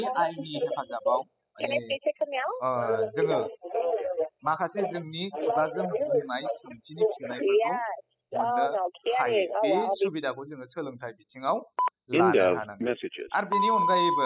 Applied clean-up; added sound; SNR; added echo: classical method spectral subtraction.